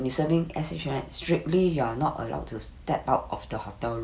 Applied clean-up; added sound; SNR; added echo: none; none; none; none.